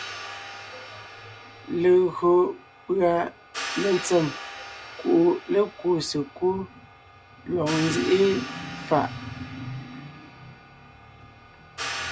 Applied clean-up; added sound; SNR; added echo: none; Hi-hat; 12 dB; none.